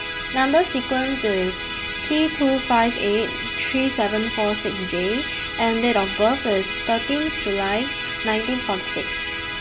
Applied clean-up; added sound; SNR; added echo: none; Musical instrument; 5 dB; none.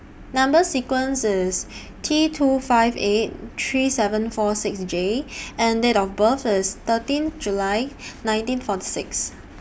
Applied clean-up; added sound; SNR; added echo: none; none; none; none.